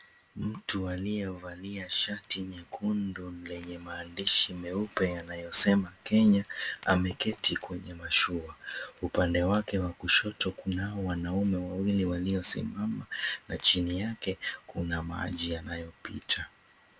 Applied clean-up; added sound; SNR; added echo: none; none; none; none.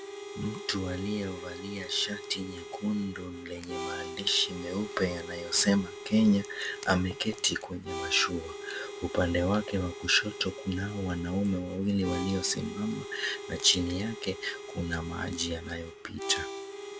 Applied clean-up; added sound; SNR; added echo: none; Harmonica; 10 dB; none.